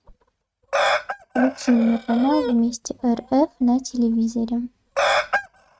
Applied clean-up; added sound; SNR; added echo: neural mask model RNNoise.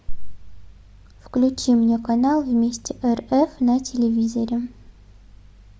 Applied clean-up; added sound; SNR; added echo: none; none; none; none.